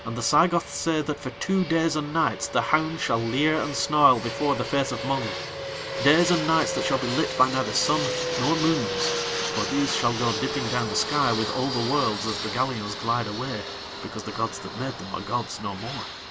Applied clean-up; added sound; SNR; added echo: none; Fixed-wing aircraft, airplane; 6 dB; none.